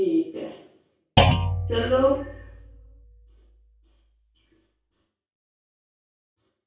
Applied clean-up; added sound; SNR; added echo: none; Thump, thud; -3 dB; reverberation time 0.6 s.